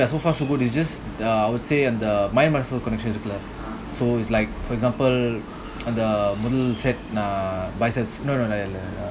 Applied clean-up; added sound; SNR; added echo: none; none; none; none.